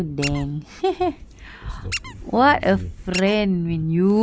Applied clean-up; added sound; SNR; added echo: none; Squeak; 15 dB; none.